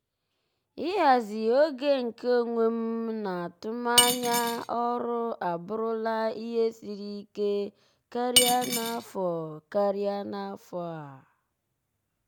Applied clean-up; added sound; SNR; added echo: none; Cutlery, silverware / Dishes, pots, and pans; -3 dB; none.